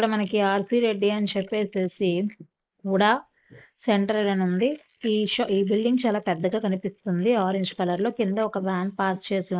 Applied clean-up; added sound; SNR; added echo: neural mask model Resemble Enhance denoiser.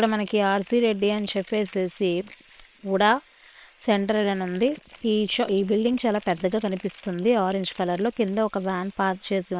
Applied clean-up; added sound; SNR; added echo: neural separator model SepFormer WHAM!.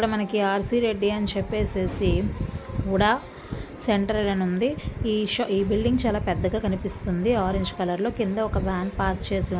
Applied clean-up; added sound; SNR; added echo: none; none; none; none.